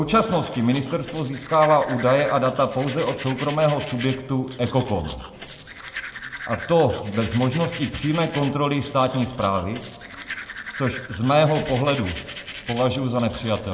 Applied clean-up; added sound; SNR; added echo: none; Domestic sounds, home sounds; 14 dB; reverberation time 0.8 s.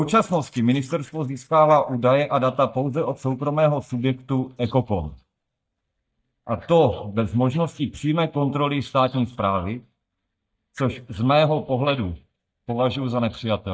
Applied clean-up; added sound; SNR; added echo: neural mask model DeepFilterNet 3.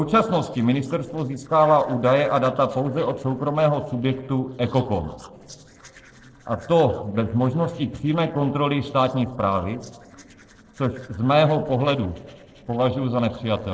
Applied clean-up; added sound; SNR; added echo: neural separator model SepFormer DNS4.